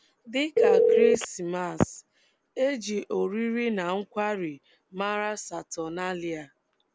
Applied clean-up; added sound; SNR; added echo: none; Telephone; -1 dB; none.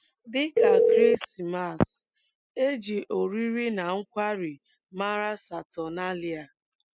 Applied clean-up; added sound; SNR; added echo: classical method spectral subtraction.